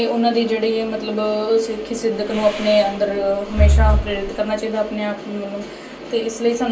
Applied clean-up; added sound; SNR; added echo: none; Breathing; 0 dB; reverberation time 0.3 s.